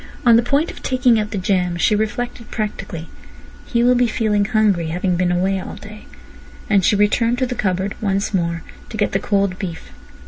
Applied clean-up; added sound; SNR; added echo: none; none; none; none.